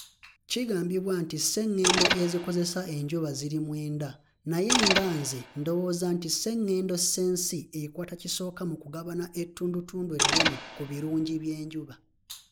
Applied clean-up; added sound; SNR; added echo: none; Mechanisms; 0 dB; none.